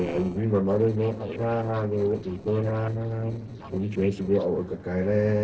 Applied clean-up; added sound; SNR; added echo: neural separator model SepFormer DNS4.